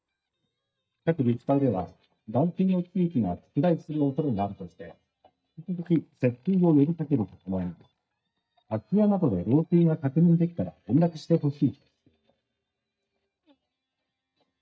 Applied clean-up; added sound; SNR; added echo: neural mask model DeepFilterNet 3.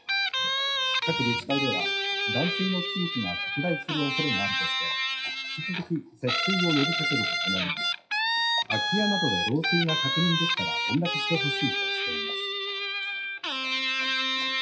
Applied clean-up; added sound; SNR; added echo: classical method WPE with log-MMSE.